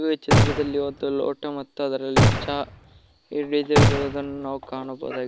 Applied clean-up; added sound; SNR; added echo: none; Gunshot, gunfire; -4 dB; none.